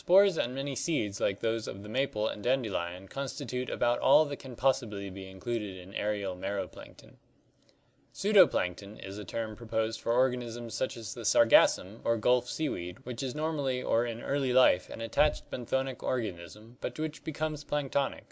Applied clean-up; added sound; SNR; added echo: none; none; none; none.